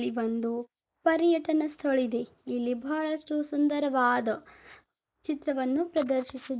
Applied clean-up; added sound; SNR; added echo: neural mask model Resemble Enhance denoiser.